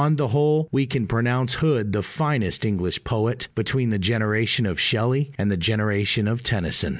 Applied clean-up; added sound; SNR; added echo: none; none; none; none.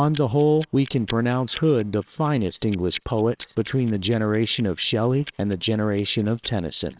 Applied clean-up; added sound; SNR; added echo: neural separator model SepFormer WHAMR!.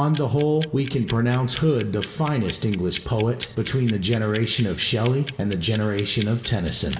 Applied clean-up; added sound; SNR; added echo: none; Clock; 17 dB; reverberation time 2.9 s.